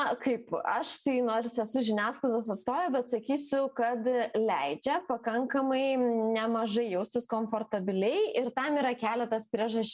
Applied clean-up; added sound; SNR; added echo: none; none; none; none.